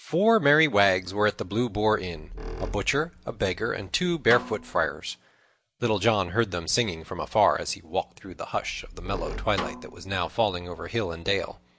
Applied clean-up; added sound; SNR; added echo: none; Squeak + Snare drum; 12 dB; none.